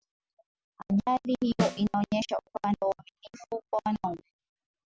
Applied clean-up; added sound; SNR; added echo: none; Snare drum; 8 dB; none.